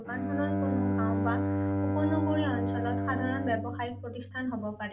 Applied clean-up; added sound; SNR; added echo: none; Bowed string instrument; -3 dB; reverberation time 0.2 s.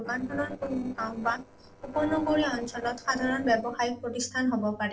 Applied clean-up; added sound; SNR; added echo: neural separator model SepFormer DNS4.